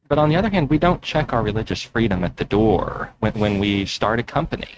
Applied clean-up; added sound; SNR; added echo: neural mask model RNNoise.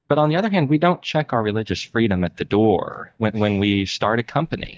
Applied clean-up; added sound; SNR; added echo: neural mask model DeepFilterNet 3.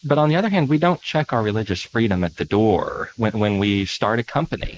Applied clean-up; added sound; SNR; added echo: neural mask model Resemble Enhance denoiser.